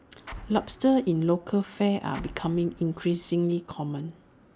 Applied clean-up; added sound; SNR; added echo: none; Explosion; 19 dB; none.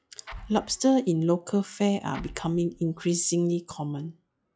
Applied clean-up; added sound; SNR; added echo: classical method log-MMSE.